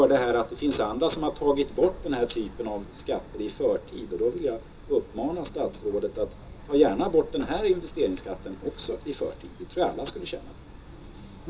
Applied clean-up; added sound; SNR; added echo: none; Truck; 16 dB; reverberation time 0.2 s.